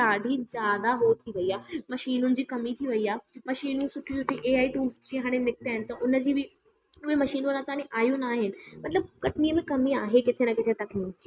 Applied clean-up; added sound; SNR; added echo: neural mask model RNNoise.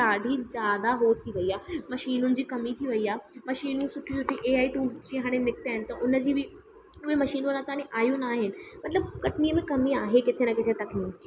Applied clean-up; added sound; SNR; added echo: none; none; none; none.